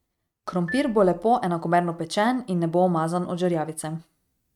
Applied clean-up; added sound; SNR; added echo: neural mask model RNNoise.